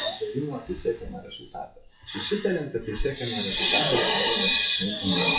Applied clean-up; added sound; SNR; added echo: classical method WPE with log-MMSE.